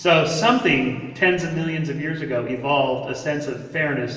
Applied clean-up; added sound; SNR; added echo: none; none; none; reverberation time 1.2 s.